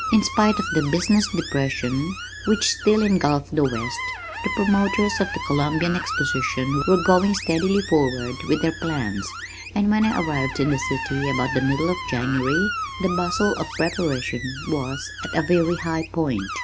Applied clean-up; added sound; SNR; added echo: none; Screech; 8 dB; none.